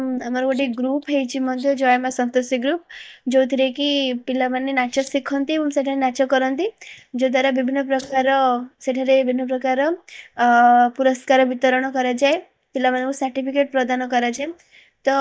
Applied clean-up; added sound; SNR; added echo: neural mask model DeepFilterNet 3.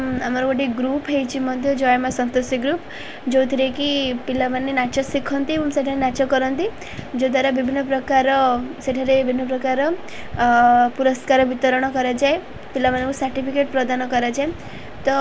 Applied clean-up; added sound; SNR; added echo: none; none; none; none.